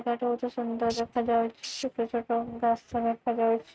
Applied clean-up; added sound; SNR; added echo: neural mask model RNNoise.